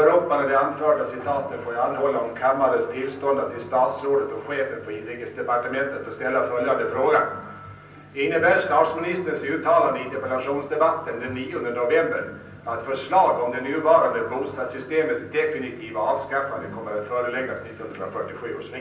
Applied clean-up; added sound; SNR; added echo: none; none; none; reverberation time 0.6 s.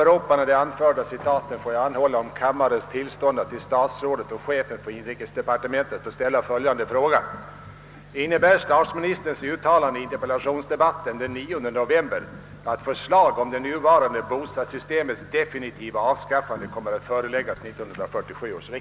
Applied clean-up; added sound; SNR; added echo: none; none; none; none.